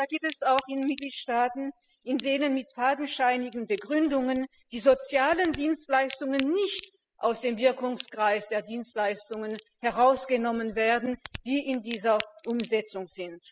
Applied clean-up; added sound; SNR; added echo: classical method spectral subtraction.